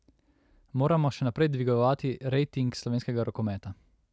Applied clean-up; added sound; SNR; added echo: none; none; none; none.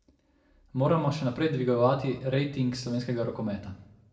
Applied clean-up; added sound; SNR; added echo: none; none; none; reverberation time 0.6 s.